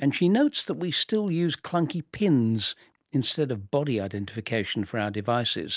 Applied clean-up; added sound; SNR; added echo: none; none; none; none.